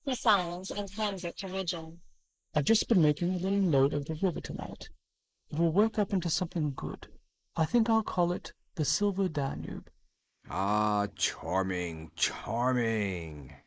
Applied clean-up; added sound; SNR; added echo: neural mask model Resemble Enhance denoiser.